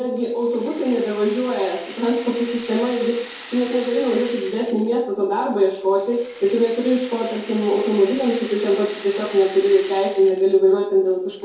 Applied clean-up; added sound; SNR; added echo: none; Rattle (instrument); 19 dB; reverberation time 2.3 s.